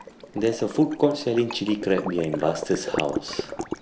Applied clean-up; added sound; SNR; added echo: none; Liquid; 9 dB; none.